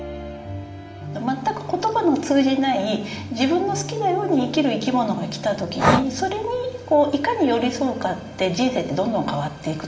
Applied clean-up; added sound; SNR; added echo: none; Breathing; 6 dB; reverberation time 1.9 s.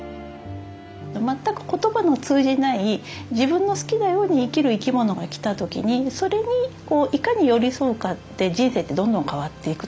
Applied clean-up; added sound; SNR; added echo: none; none; none; none.